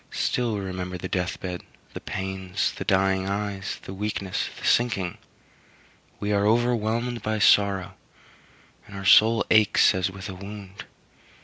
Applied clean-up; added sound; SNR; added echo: none; none; none; none.